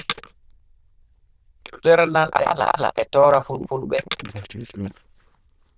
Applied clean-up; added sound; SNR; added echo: neural diffusion model UNIVERSE++.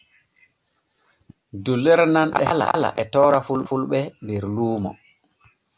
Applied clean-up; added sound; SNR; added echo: none; none; none; none.